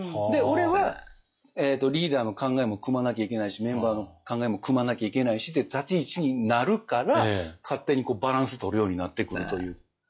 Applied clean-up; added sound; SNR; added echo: classical method log-MMSE.